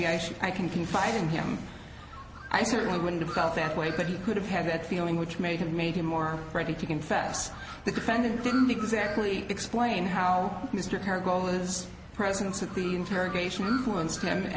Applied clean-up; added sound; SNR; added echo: none; Bird; 15 dB; none.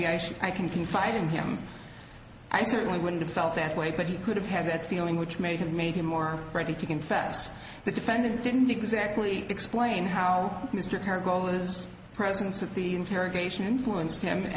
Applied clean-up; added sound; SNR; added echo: none; none; none; none.